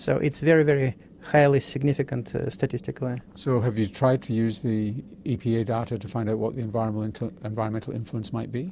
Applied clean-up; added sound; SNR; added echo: none; none; none; none.